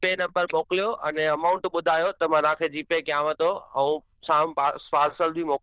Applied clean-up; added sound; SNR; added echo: neural diffusion model UNIVERSE++.